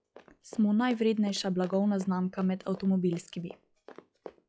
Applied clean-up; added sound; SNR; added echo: classical method log-MMSE.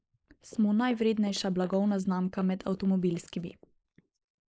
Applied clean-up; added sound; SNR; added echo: neural mask model Resemble Enhance denoiser.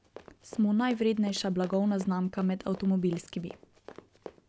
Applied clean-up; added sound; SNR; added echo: none; Run; 20 dB; none.